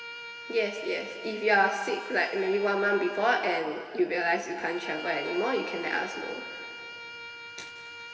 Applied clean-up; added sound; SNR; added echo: none; Bowed string instrument; 12 dB; reverberation time 2.4 s.